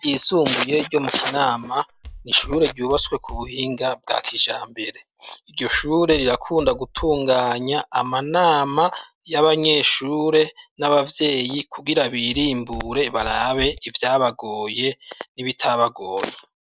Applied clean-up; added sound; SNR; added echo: none; Walk, footsteps; 16 dB; none.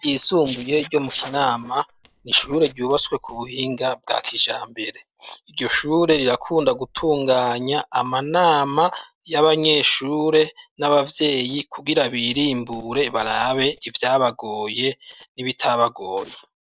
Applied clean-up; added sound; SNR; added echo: neural separator model SepFormer DNS4.